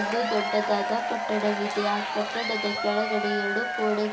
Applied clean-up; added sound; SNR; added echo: none; Applause / Crowd / Cheering; 1 dB; none.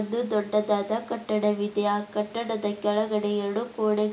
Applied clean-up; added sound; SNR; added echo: none; none; none; none.